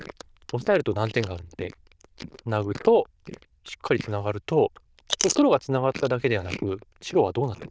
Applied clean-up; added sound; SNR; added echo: neural diffusion model UNIVERSE++.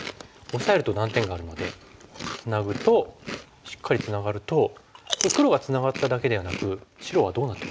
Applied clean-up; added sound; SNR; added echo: none; Chewing, mastication; 10 dB; none.